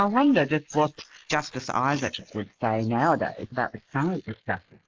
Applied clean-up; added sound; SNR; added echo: neural mask model Resemble Enhance denoiser.